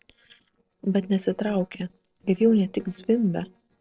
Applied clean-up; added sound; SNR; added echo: neural separator model SepFormer DNS4.